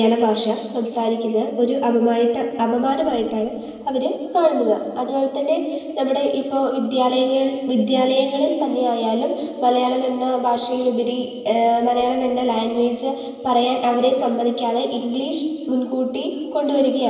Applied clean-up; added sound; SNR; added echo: neural separator model SepFormer DNS4.